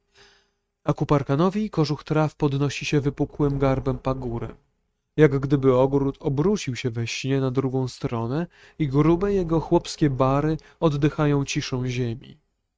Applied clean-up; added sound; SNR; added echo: neural mask model RNNoise.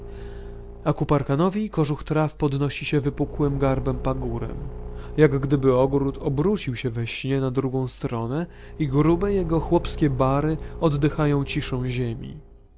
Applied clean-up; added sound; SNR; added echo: none; Engine / Car; 12 dB; none.